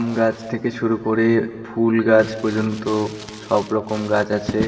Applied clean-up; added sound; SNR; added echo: none; Crumpling, crinkling; 16 dB; reverberation time 2.0 s.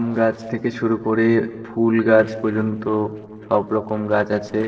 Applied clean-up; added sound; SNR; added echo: neural separator model SepFormer DNS4.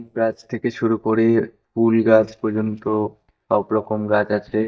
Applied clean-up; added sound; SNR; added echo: neural mask model DeepFilterNet 3.